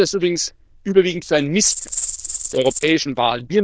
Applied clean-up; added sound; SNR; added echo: neural diffusion model UNIVERSE++.